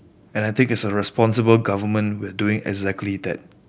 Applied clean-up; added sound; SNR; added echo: none; none; none; none.